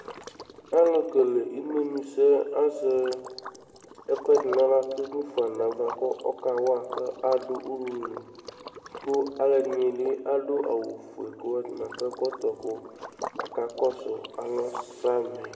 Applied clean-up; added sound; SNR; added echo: none; Liquid; 15 dB; reverberation time 1.3 s.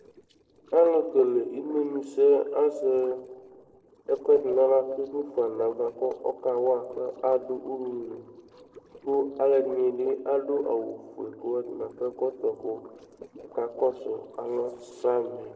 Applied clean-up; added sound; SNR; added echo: neural separator model SepFormer DNS4.